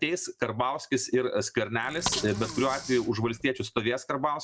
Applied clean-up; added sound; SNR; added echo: none; Bicycle; 9 dB; none.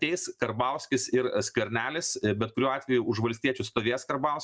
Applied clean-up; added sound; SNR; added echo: none; none; none; none.